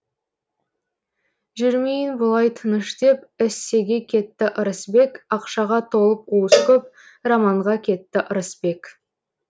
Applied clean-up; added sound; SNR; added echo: none; Cowbell; 3 dB; none.